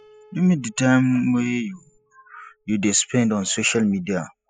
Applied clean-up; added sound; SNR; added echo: classical method spectral subtraction.